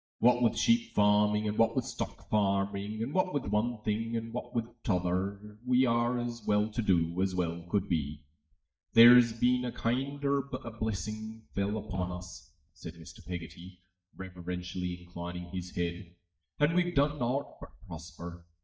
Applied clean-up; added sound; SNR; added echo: neural mask model DeepFilterNet 3.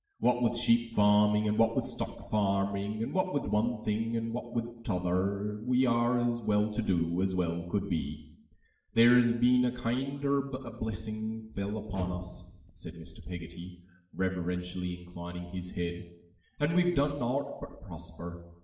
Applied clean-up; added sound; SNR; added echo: neural separator model SepFormer DNS4.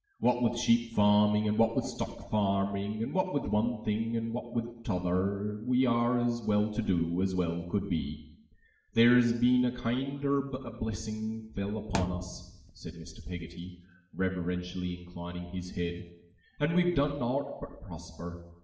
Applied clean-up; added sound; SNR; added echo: none; Thump, thud; 9 dB; reverberation time 0.8 s.